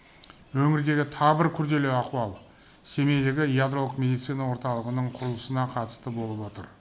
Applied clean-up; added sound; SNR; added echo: none; none; none; none.